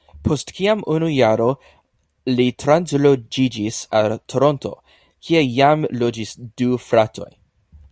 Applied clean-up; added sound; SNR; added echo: none; none; none; none.